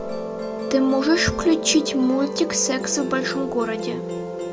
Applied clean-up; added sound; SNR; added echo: none; Musical instrument; 6 dB; none.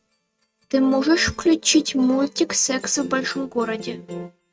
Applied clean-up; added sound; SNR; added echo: neural mask model RNNoise.